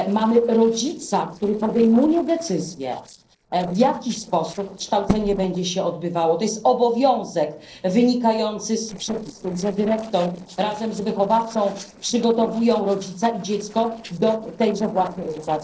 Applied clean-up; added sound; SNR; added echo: neural separator model SepFormer DNS4.